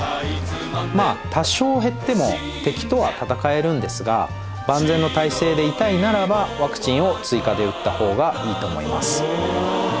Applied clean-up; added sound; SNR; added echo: none; Trumpet; 19 dB; none.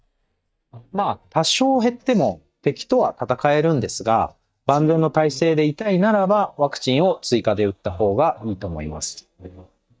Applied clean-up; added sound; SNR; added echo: neural mask model DeepFilterNet 3.